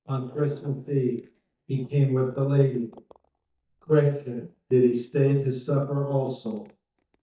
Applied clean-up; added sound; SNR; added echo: neural mask model DeepFilterNet 3.